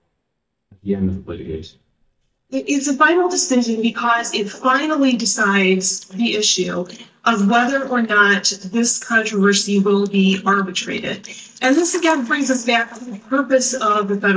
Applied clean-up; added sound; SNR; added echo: neural mask model DeepFilterNet 3.